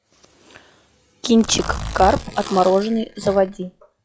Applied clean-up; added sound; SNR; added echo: classical method log-MMSE.